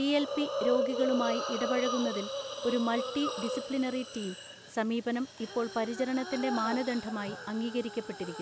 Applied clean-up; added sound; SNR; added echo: none; Hiss; 4 dB; none.